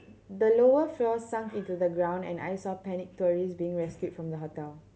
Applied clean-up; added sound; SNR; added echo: none; none; none; none.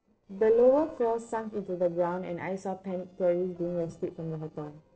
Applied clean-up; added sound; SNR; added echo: neural separator model SepFormer DNS4.